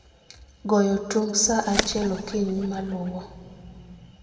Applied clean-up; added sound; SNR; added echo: none; Bird; 9 dB; reverberation time 1.6 s.